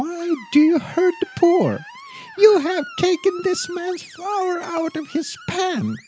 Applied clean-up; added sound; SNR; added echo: none; Screech; 20 dB; none.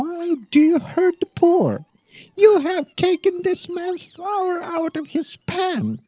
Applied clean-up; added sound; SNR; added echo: neural separator model SepFormer DNS4.